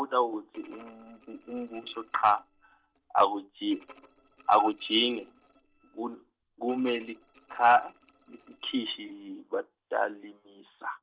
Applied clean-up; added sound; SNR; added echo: neural separator model SepFormer DNS4.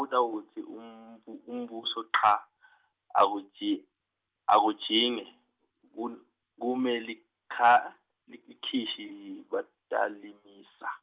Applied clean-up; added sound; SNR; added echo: none; none; none; none.